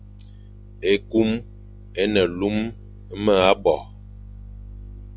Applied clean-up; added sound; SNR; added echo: none; none; none; none.